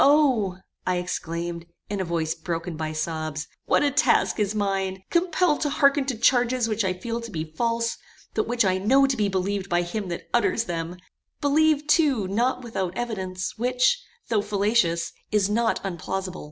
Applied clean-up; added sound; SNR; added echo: none; none; none; none.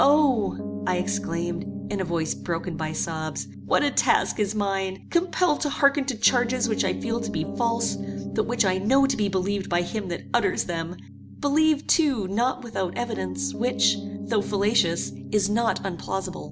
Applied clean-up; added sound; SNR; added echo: none; Piano; 9 dB; none.